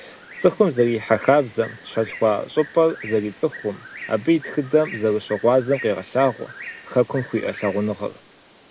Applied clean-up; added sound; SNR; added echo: none; Bird; 17 dB; none.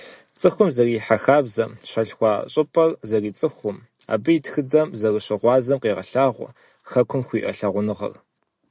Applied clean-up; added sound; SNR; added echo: none; none; none; none.